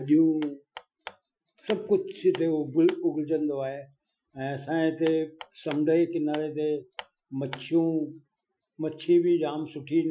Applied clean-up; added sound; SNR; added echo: classical method Wiener filter.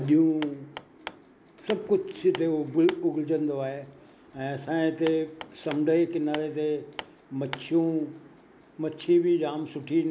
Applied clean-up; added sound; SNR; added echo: none; Hammer; 16 dB; none.